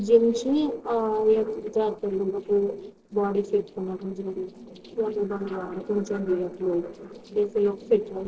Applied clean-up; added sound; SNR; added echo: neural separator model SepFormer DNS4.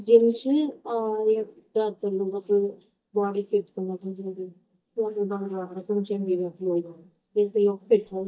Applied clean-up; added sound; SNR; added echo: neural mask model DeepFilterNet 3.